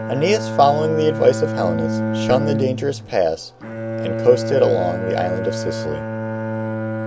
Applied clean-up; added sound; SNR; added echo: none; Bowed string instrument; 4 dB; none.